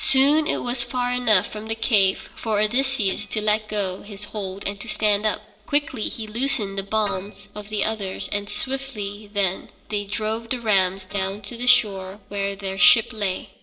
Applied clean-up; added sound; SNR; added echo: neural separator model SepFormer DNS4.